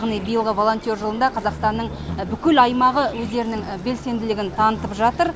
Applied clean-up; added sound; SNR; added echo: none; Insect; 14 dB; none.